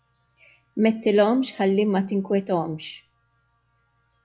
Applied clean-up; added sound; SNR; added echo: classical method log-MMSE.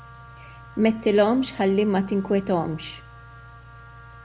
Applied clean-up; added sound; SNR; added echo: none; Wind instrument, woodwind instrument + Engine; 19 dB; none.